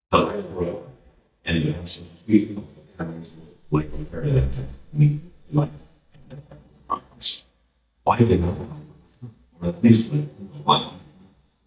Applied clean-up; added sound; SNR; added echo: neural mask model DeepFilterNet 3.